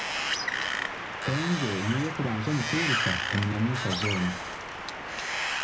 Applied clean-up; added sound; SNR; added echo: none; Wind; 0 dB; reverberation time 0.4 s.